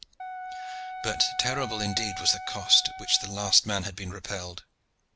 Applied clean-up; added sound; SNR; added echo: none; Wind instrument, woodwind instrument; 9 dB; none.